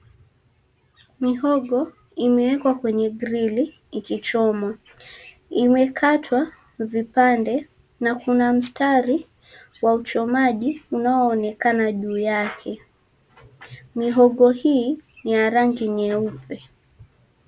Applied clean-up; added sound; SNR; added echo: none; none; none; none.